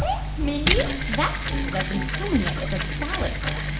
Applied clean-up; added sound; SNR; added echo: none; Mechanisms; -1 dB; reverberation time 0.7 s.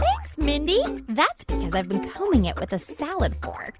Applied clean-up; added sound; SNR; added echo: none; none; none; none.